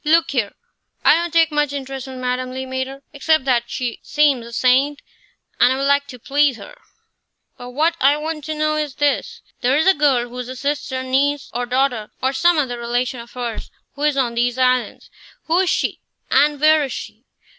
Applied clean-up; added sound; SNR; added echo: none; none; none; none.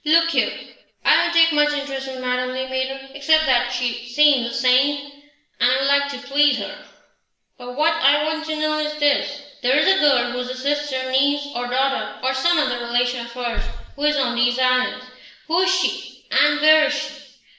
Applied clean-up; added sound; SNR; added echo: none; none; none; reverberation time 0.9 s.